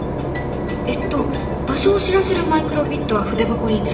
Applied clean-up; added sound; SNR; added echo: none; Engine / Boat, Water vehicle; 2 dB; reverberation time 0.9 s.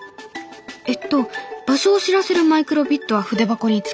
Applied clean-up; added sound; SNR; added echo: none; none; none; none.